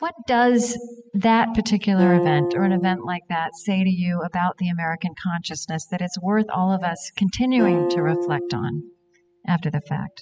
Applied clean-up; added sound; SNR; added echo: classical method spectral subtraction.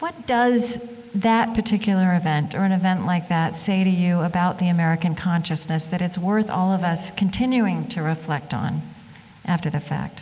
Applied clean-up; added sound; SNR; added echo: none; none; none; none.